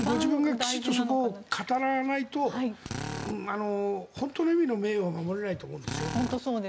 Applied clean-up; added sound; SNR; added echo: none; Drill; 13 dB; none.